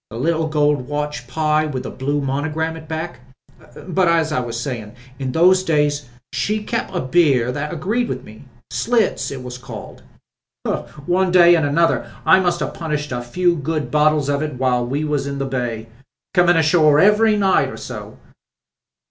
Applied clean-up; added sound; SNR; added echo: none; none; none; none.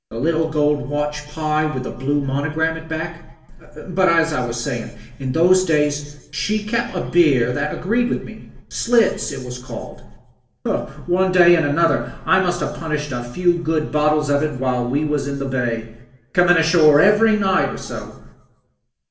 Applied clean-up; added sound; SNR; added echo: none; none; none; reverberation time 0.9 s.